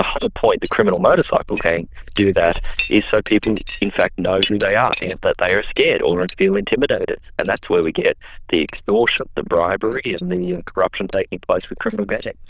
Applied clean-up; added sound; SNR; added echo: neural diffusion model UNIVERSE++.